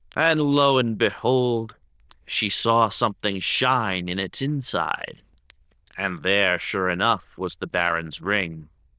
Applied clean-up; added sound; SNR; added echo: neural diffusion model UNIVERSE++.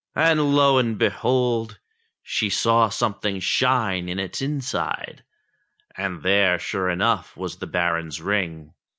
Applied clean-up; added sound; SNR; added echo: none; none; none; none.